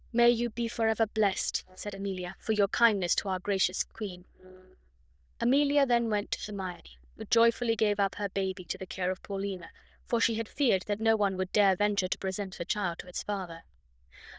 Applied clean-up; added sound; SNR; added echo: neural diffusion model UNIVERSE++.